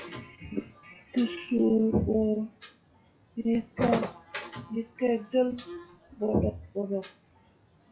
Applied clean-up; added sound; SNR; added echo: classical method WPE with log-MMSE.